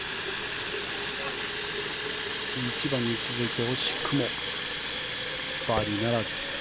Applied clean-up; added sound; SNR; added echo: none; Fill (with liquid) / Water tap, faucet; -1 dB; none.